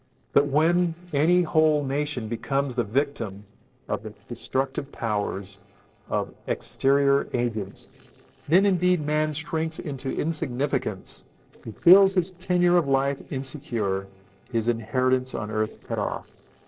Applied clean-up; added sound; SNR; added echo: neural separator model SepFormer DNS4.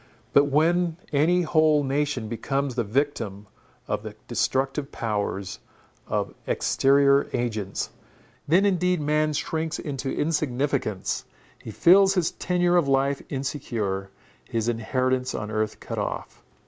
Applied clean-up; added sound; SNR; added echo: none; none; none; none.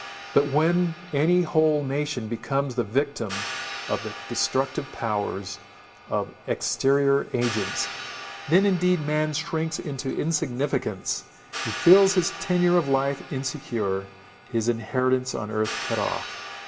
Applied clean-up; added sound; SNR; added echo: none; Hi-hat; 13 dB; reverberation time 0.5 s.